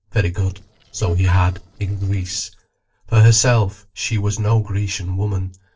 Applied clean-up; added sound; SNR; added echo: neural separator model SepFormer DNS4.